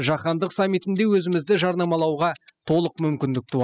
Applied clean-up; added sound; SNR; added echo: classical method spectral subtraction.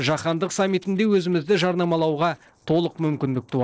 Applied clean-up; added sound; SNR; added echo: neural separator model SepFormer DNS4.